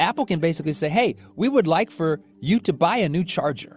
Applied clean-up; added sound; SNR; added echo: none; none; none; none.